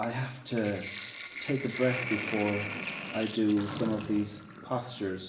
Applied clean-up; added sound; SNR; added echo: none; Sink (filling or washing); 7 dB; reverberation time 0.7 s.